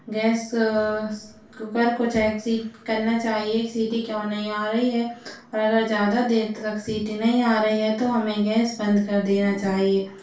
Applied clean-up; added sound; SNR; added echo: none; none; none; reverberation time 0.3 s.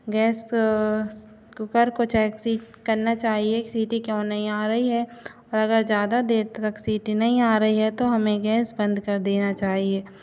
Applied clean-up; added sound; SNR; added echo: none; none; none; none.